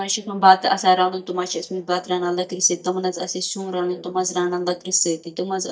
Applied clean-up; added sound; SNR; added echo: neural mask model DeepFilterNet 3.